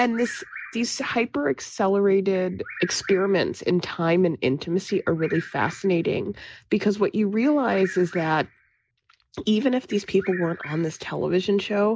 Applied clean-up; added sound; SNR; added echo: none; Bird vocalization, bird call, bird song; 19 dB; none.